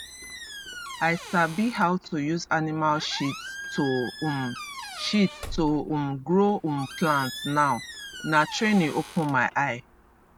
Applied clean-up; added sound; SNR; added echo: none; Squeak; 13 dB; none.